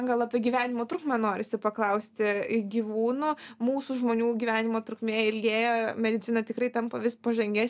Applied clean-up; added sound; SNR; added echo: none; none; none; none.